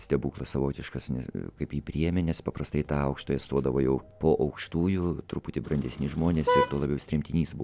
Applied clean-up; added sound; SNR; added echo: none; Vehicle horn, car horn, honking; 1 dB; none.